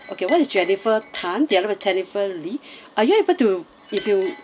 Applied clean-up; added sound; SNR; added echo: none; Chink, clink; 16 dB; none.